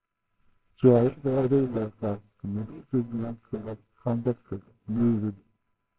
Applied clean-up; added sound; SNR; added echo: neural separator model SepFormer WHAMR!.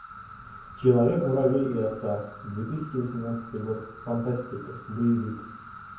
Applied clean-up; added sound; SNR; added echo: none; Insect; 17 dB; reverberation time 0.9 s.